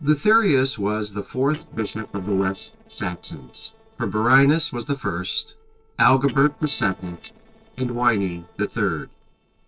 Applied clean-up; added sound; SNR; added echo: neural separator model SepFormer DNS4.